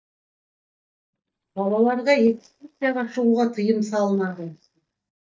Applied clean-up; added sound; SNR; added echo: neural mask model DeepFilterNet 3.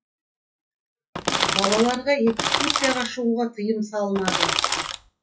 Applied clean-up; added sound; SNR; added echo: classical method WPE with log-MMSE.